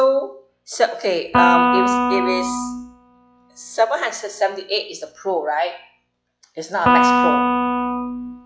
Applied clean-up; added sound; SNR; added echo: classical method log-MMSE.